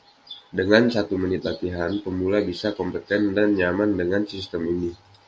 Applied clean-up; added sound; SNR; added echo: none; none; none; none.